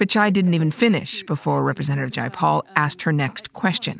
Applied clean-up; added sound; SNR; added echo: none; none; none; none.